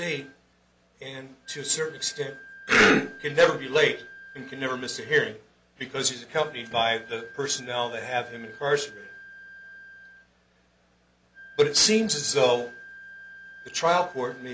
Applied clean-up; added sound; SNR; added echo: none; Wind instrument, woodwind instrument; 20 dB; none.